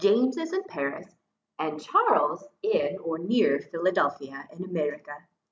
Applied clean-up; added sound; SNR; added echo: none; none; none; none.